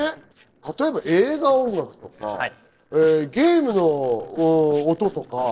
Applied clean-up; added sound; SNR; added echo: neural separator model SepFormer DNS4.